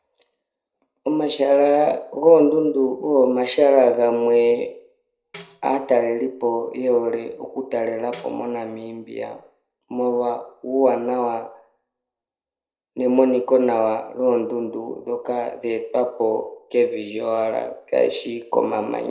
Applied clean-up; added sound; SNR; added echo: neural separator model SepFormer DNS4.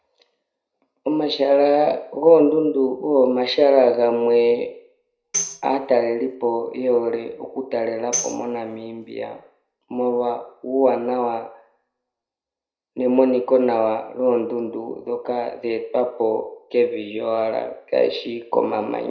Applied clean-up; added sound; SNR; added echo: none; Tambourine; 10 dB; reverberation time 0.4 s.